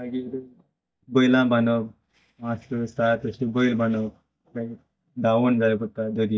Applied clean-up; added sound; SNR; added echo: neural mask model DeepFilterNet 3.